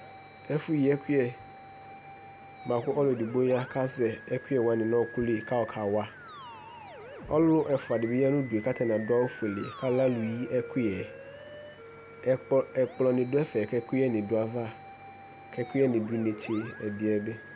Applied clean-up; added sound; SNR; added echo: none; Musical instrument; 17 dB; none.